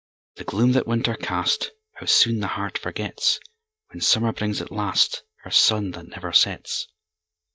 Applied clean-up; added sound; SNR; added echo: neural mask model DeepFilterNet 3.